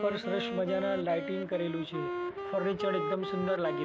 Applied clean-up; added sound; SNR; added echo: none; Wind instrument, woodwind instrument; 3 dB; none.